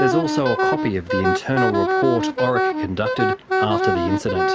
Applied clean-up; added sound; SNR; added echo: none; Wind instrument, woodwind instrument; -2 dB; none.